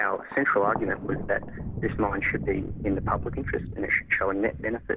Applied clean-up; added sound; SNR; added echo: none; Thunder; 7 dB; none.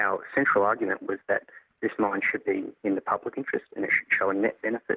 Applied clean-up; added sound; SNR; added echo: none; none; none; none.